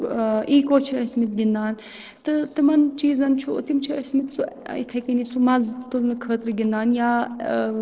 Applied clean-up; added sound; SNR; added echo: neural separator model SepFormer DNS4.